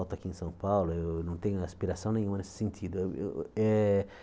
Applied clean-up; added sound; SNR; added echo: none; none; none; none.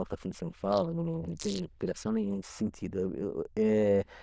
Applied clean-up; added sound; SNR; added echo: neural diffusion model UNIVERSE++.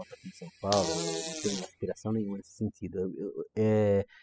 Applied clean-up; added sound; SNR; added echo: classical method spectral subtraction.